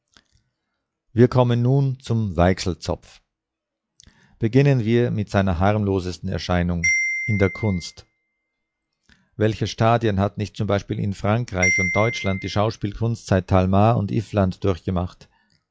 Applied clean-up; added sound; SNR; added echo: classical method log-MMSE.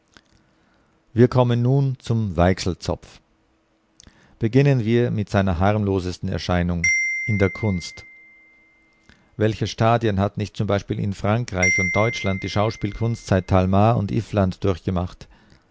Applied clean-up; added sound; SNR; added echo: none; Marimba, xylophone; 8 dB; none.